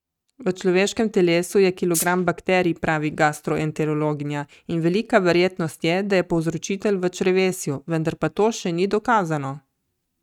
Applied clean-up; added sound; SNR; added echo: neural mask model RNNoise.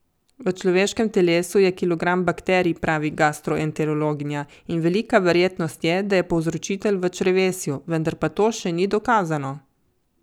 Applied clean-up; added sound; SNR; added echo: none; none; none; none.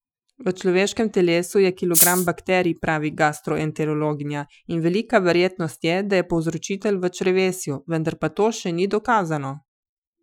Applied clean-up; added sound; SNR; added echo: classical method Wiener filter.